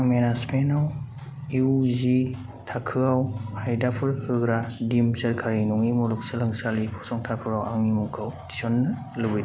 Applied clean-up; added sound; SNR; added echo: none; none; none; none.